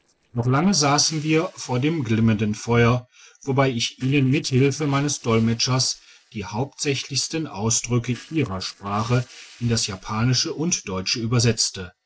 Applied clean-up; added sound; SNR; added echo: neural separator model SepFormer DNS4.